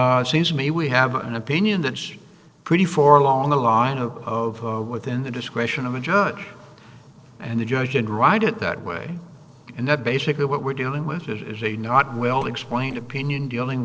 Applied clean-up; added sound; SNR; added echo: neural separator model SepFormer DNS4.